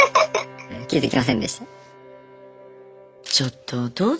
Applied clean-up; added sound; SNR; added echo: none; none; none; none.